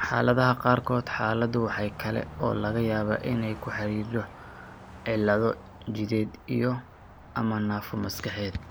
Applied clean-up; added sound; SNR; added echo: none; Car passing by; 17 dB; none.